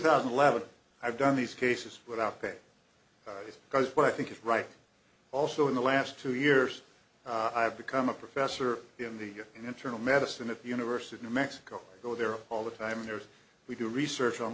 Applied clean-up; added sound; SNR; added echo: none; none; none; none.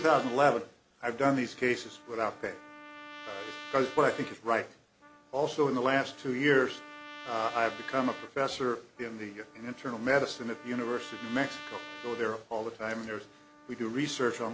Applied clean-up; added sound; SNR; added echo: none; Trumpet; 17 dB; none.